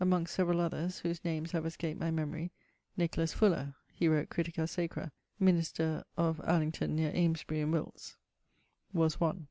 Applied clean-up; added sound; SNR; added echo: none; none; none; none.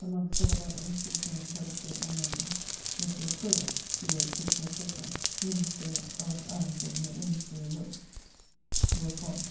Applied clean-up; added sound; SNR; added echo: none; Rain; -3 dB; reverberation time 0.9 s.